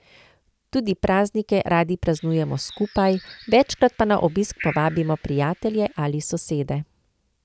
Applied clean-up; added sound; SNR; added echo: none; Bird; 19 dB; none.